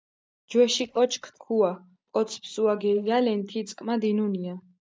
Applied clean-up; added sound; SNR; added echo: neural mask model DeepFilterNet 3.